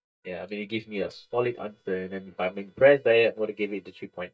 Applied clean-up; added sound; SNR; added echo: neural mask model DeepFilterNet 3.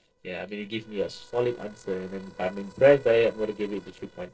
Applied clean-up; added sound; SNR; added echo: neural separator model SepFormer DNS4.